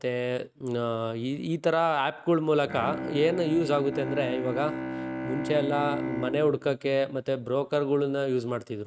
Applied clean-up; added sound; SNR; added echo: neural mask model RNNoise.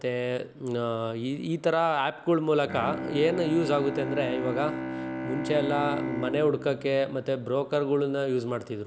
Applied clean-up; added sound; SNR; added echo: none; Bowed string instrument; 8 dB; none.